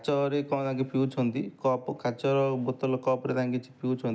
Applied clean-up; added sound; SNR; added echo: none; none; none; none.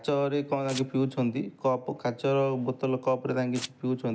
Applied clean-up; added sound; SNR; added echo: none; Domestic sounds, home sounds; 14 dB; none.